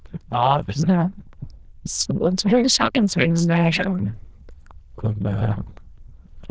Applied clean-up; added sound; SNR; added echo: neural diffusion model UNIVERSE++.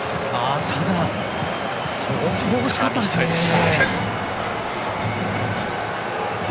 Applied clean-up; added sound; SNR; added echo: none; Dishes, pots, and pans; 6 dB; none.